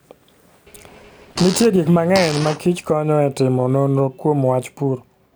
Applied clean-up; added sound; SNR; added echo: none; Fart; 12 dB; none.